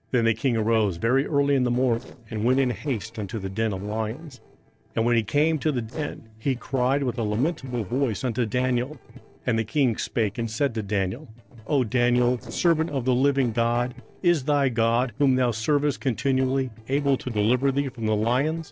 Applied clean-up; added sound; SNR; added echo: neural separator model SepFormer DNS4.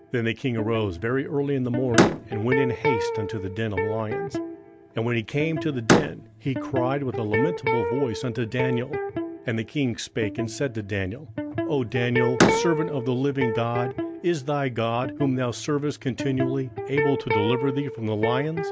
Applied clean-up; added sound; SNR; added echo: none; Electric guitar + Slam; 1 dB; none.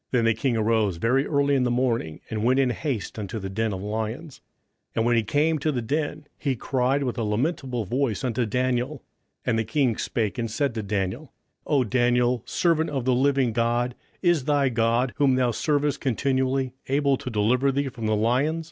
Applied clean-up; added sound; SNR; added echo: none; none; none; none.